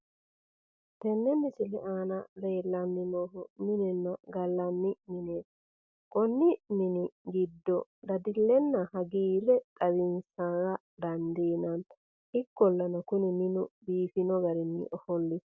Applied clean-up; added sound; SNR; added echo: none; none; none; none.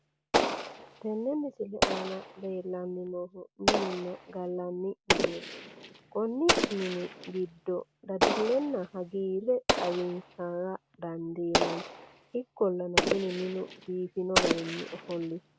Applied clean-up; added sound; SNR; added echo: none; Explosion; -1 dB; none.